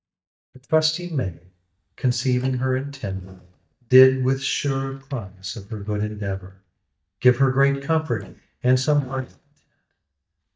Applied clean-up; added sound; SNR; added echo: neural mask model DeepFilterNet 3.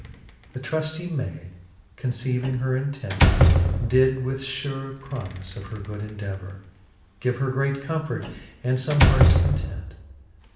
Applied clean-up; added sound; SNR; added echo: none; Slam; -2 dB; reverberation time 0.6 s.